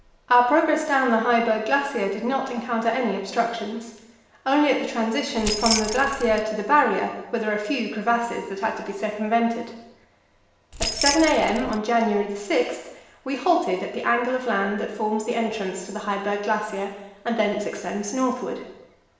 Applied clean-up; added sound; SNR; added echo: none; Keys jangling; 4 dB; reverberation time 0.9 s.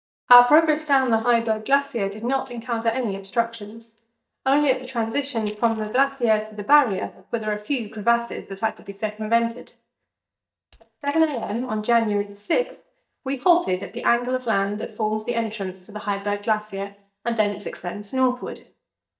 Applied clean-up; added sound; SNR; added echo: neural mask model DeepFilterNet 3.